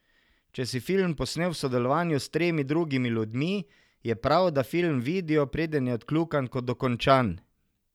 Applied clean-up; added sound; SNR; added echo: none; none; none; none.